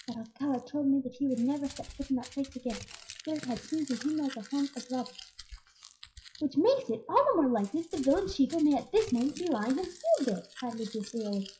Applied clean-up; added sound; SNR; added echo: classical method WPE with log-MMSE.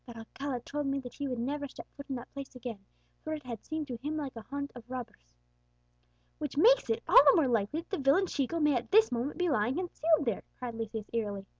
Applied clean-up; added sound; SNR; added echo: none; none; none; none.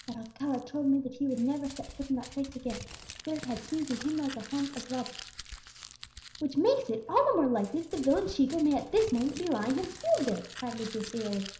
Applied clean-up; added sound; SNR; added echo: none; Crumpling, crinkling; 16 dB; reverberation time 0.5 s.